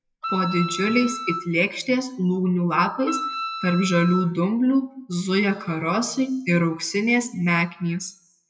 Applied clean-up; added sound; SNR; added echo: classical method WPE with log-MMSE.